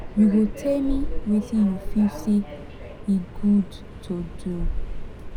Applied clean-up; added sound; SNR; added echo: none; Subway, metro, underground; 6 dB; none.